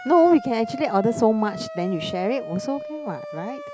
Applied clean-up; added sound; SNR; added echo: none; Siren; 12 dB; none.